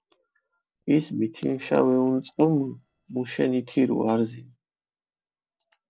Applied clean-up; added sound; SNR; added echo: neural separator model SepFormer DNS4.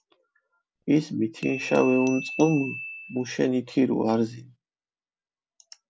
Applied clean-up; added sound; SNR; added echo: none; Glass / Bell; 13 dB; none.